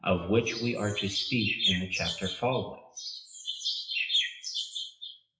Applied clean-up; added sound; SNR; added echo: classical method WPE with log-MMSE.